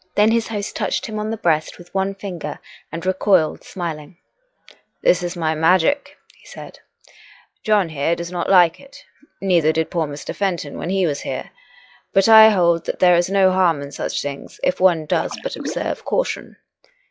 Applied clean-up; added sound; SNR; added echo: classical method log-MMSE.